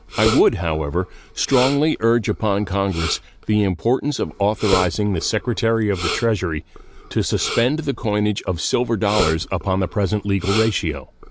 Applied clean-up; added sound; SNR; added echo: none; Respiratory sounds; 10 dB; none.